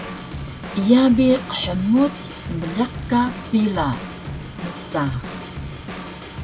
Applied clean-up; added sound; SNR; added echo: none; Drum / Drum kit; 10 dB; none.